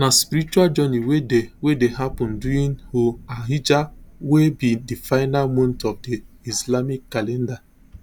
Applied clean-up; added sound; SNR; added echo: none; Thunder; 19 dB; none.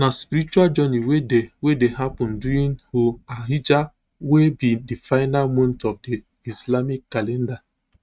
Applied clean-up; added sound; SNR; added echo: neural mask model RNNoise.